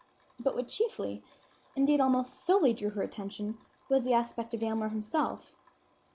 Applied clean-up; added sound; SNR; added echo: none; none; none; none.